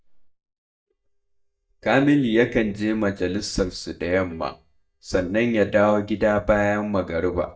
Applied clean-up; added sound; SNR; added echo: neural mask model DeepFilterNet 3.